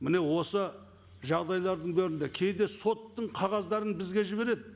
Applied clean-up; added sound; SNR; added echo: none; none; none; none.